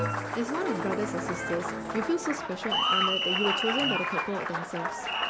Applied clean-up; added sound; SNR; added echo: none; Applause; -3 dB; none.